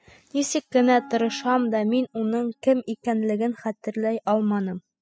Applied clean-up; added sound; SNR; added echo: classical method spectral subtraction.